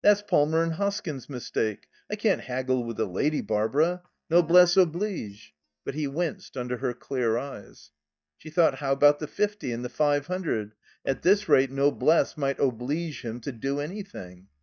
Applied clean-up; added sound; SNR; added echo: neural mask model DeepFilterNet 3.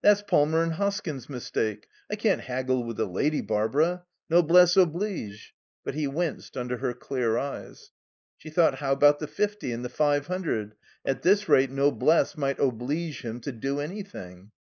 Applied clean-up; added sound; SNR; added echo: neural mask model Resemble Enhance denoiser.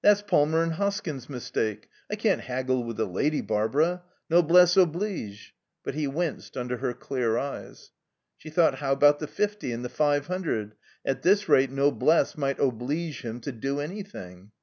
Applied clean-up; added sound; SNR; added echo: none; none; none; none.